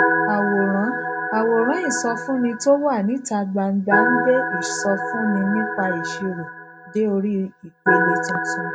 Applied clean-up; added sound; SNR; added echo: none; Organ; 2 dB; none.